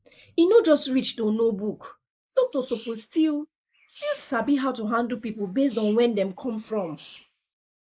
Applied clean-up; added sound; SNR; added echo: neural mask model Resemble Enhance denoiser.